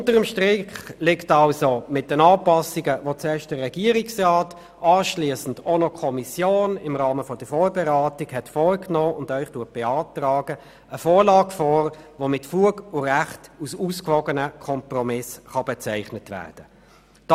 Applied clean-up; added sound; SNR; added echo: none; none; none; none.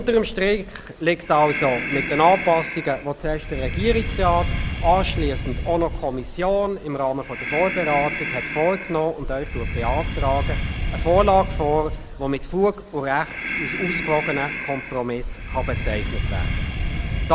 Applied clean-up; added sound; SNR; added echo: none; Breathing; 4 dB; none.